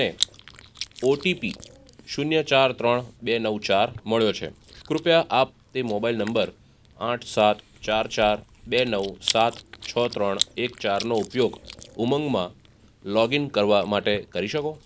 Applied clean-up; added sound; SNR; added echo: none; Chewing, mastication; 14 dB; none.